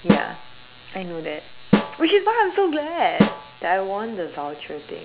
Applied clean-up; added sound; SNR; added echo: none; Snare drum; 1 dB; none.